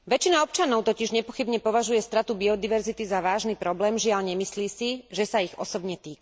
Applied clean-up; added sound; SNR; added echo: none; none; none; none.